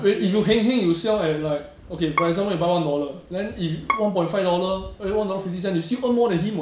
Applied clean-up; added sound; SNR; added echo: none; Bowed string instrument; 11 dB; none.